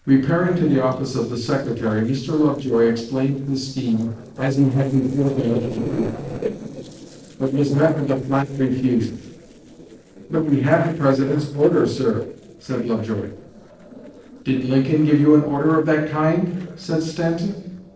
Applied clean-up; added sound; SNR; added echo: neural separator model SepFormer DNS4.